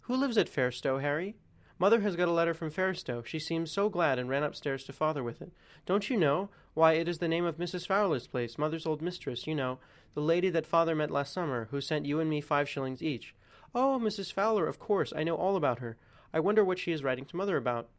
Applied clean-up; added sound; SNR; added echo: none; none; none; none.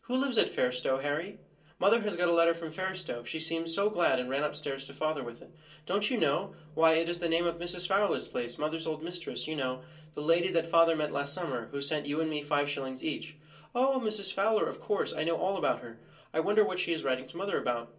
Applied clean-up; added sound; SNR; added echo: none; none; none; reverberation time 0.2 s.